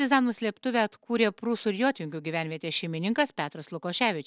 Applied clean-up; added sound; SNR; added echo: none; none; none; none.